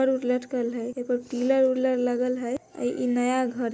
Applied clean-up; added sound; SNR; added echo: none; none; none; none.